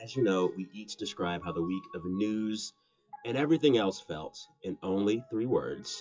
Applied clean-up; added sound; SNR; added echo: classical method WPE with log-MMSE.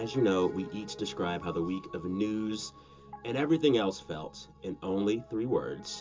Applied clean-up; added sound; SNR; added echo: none; Piano; 17 dB; reverberation time 0.2 s.